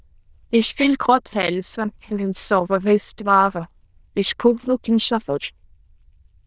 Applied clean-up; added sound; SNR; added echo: neural diffusion model UNIVERSE++.